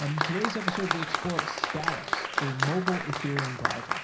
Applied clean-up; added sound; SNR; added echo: none; Applause; -1 dB; reverberation time 0.4 s.